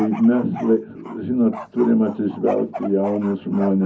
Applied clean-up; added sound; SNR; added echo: none; Bark; 15 dB; reverberation time 0.4 s.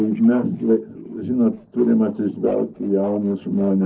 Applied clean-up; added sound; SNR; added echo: neural separator model SepFormer DNS4.